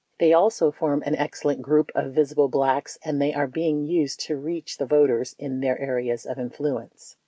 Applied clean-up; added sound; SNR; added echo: none; none; none; none.